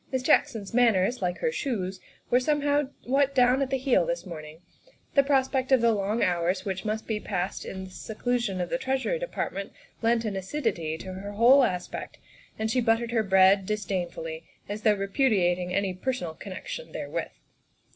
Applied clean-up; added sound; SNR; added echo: none; none; none; none.